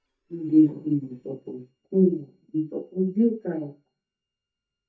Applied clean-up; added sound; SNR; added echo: neural mask model DeepFilterNet 3.